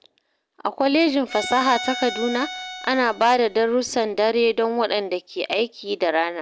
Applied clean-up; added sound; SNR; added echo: none; Bowed string instrument; 12 dB; none.